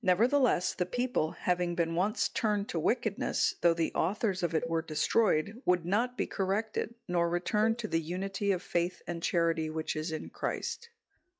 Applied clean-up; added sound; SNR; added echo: classical method log-MMSE.